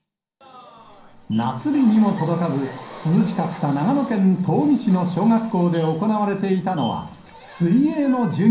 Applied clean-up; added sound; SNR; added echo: none; none; none; reverberation time 0.6 s.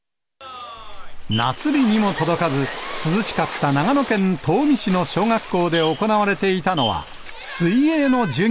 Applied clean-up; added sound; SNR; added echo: none; none; none; none.